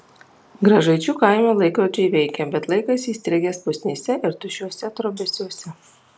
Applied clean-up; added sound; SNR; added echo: none; none; none; none.